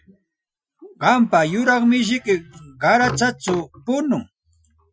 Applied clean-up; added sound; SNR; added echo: classical method Wiener filter.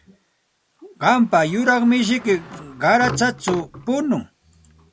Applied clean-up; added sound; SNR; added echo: none; Sliding door; 15 dB; none.